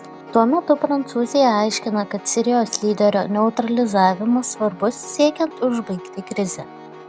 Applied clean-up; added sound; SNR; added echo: none; Piano; 18 dB; none.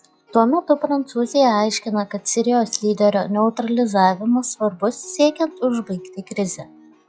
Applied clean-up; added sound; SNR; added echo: classical method log-MMSE.